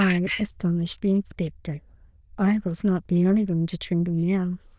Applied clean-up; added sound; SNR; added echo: neural diffusion model UNIVERSE++.